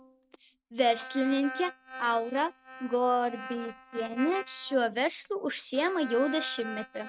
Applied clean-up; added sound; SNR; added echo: neural mask model RNNoise.